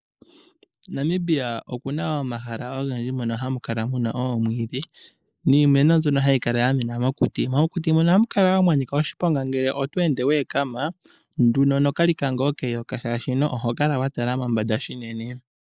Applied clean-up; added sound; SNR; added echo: neural mask model Resemble Enhance denoiser.